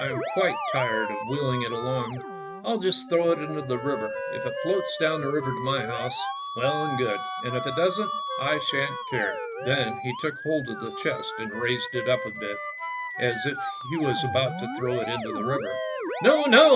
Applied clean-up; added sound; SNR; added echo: none; Wind instrument, woodwind instrument + Musical instrument; 6 dB; none.